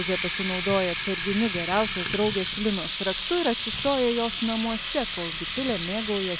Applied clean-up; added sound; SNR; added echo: none; Water tap, faucet; -1 dB; none.